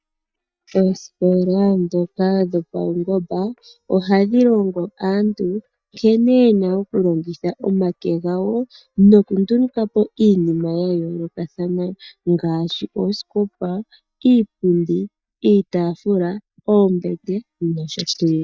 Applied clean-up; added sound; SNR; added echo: neural mask model DeepFilterNet 3.